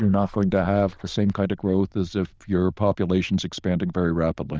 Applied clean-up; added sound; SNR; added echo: neural diffusion model UNIVERSE++.